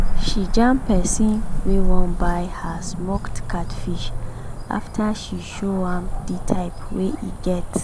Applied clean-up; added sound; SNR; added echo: none; Cricket / Motor vehicle (road); -4 dB; none.